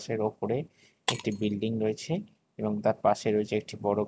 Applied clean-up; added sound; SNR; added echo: none; Shatter; 13 dB; none.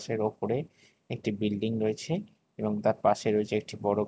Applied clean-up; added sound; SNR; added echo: none; none; none; none.